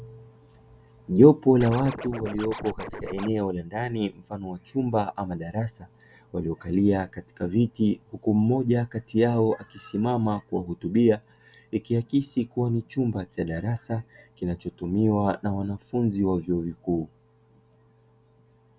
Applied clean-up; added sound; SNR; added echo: none; Scratching (performance technique); 11 dB; none.